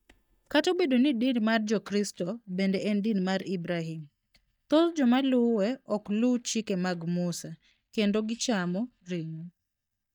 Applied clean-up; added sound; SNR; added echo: neural mask model DeepFilterNet 3.